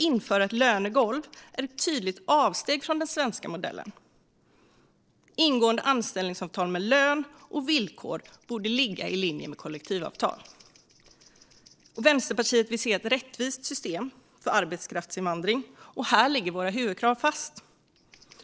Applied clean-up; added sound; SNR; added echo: neural separator model SepFormer DNS4.